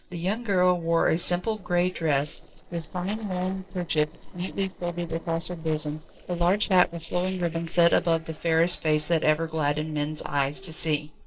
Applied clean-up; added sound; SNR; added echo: neural separator model SepFormer DNS4.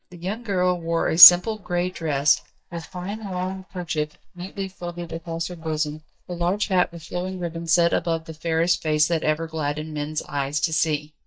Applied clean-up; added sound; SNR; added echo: neural mask model DeepFilterNet 3.